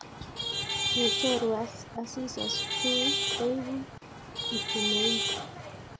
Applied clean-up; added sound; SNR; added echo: none; Traffic noise, roadway noise / Vehicle horn, car horn, honking; -2 dB; none.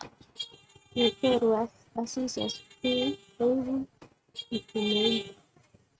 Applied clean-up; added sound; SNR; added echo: neural mask model RNNoise.